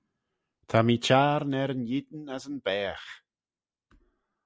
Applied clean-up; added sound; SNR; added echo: none; none; none; none.